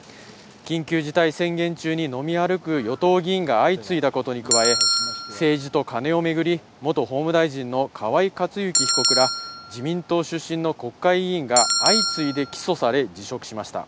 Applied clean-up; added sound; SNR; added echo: none; Bell; 1 dB; none.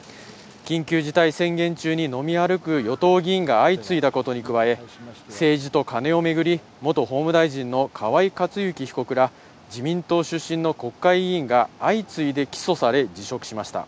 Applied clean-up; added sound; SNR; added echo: none; none; none; none.